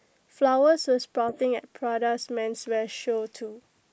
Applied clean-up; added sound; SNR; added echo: neural mask model Resemble Enhance denoiser.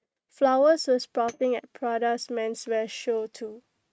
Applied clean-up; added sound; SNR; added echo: neural mask model RNNoise.